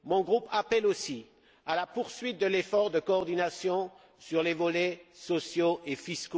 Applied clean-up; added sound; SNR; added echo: none; none; none; none.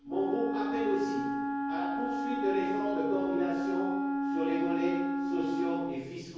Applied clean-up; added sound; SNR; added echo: none; Wind instrument, woodwind instrument; -2 dB; reverberation time 1.3 s.